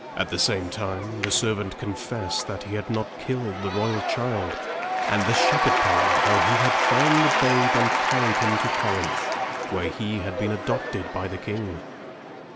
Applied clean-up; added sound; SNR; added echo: none; Applause / Crowd / Cheering; -2 dB; none.